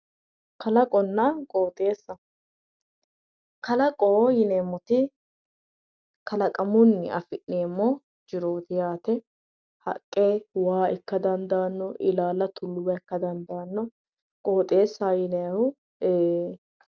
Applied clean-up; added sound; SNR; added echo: none; none; none; none.